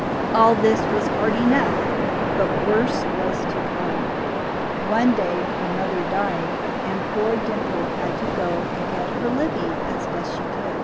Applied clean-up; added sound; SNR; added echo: none; Waves, surf; -1 dB; none.